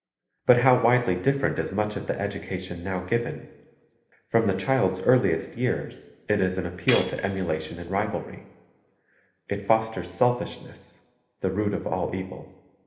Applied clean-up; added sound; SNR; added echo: none; Tambourine; 9 dB; reverberation time 1.0 s.